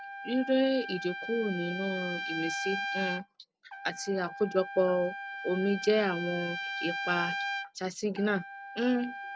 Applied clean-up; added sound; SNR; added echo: none; Trumpet; 7 dB; none.